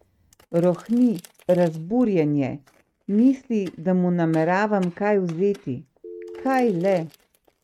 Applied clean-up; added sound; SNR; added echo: neural mask model RNNoise.